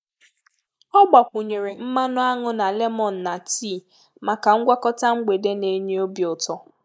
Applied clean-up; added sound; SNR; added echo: neural mask model Resemble Enhance denoiser.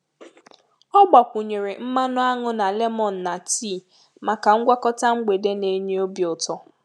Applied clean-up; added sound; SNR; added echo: none; none; none; none.